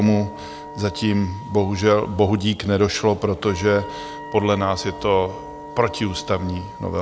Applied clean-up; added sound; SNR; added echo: none; Wind instrument, woodwind instrument + Brass instrument; 15 dB; none.